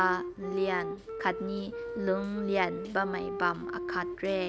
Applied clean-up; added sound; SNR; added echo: none; Wind instrument, woodwind instrument; 6 dB; none.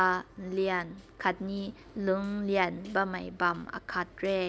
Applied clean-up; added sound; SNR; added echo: none; none; none; none.